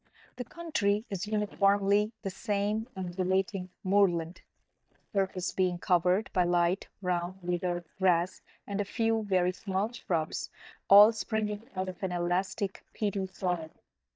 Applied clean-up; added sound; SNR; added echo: neural mask model DeepFilterNet 3.